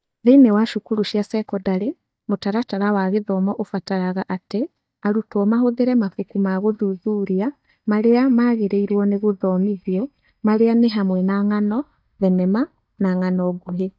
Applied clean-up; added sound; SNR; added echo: neural mask model DeepFilterNet 3.